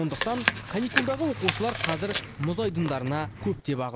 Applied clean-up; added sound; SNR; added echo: none; Chewing, mastication; 2 dB; none.